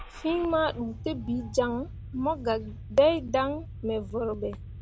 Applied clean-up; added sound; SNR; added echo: none; Engine starting / Car; 12 dB; none.